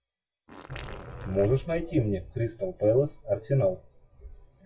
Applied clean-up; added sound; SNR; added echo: classical method WPE with log-MMSE.